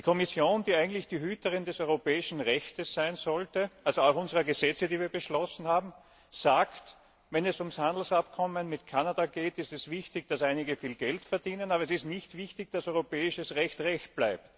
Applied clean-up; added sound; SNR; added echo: none; none; none; none.